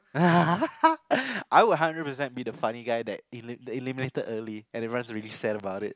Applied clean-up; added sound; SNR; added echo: none; none; none; none.